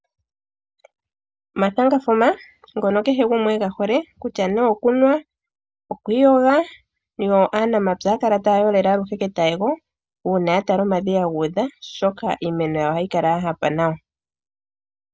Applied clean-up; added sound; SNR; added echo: none; none; none; none.